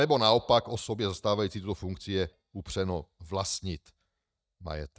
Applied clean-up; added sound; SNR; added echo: neural mask model DeepFilterNet 3.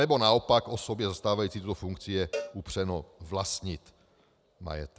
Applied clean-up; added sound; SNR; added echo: none; Cowbell; 13 dB; none.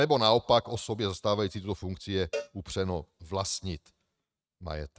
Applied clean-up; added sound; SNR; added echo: neural mask model RNNoise.